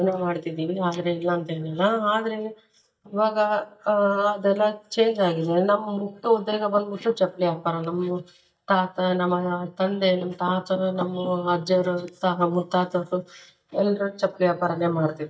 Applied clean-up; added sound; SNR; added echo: neural mask model DeepFilterNet 3.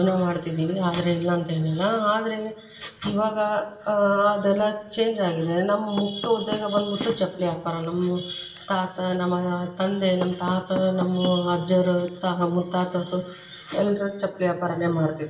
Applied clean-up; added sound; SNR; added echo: none; Knock / Wood; 15 dB; reverberation time 0.8 s.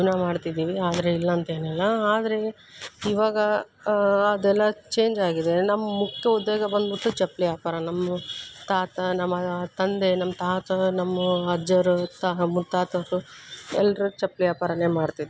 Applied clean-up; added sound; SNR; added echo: none; none; none; none.